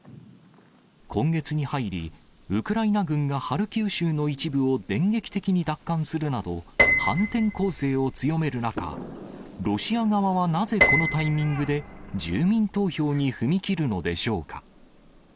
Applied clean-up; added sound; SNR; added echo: none; Piano; 3 dB; none.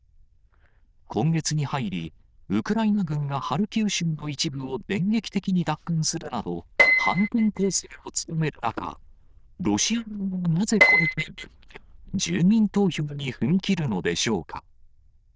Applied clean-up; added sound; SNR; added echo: neural diffusion model UNIVERSE++.